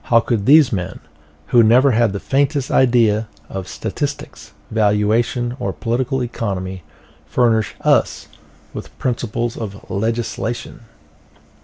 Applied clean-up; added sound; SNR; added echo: none; none; none; none.